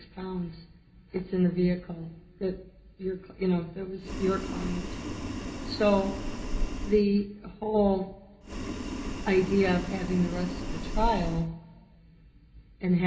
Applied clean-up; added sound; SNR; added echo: none; Boiling; 3 dB; reverberation time 2.2 s.